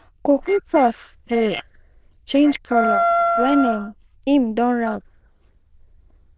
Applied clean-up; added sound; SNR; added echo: neural diffusion model UNIVERSE++.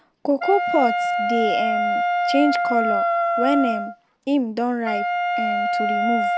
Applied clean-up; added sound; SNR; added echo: none; Wind instrument, woodwind instrument; -1 dB; none.